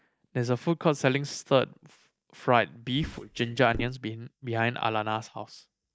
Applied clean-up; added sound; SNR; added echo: neural mask model DeepFilterNet 3.